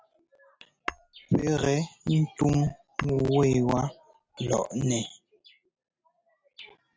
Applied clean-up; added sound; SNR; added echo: none; Tap / Hammer; 17 dB; none.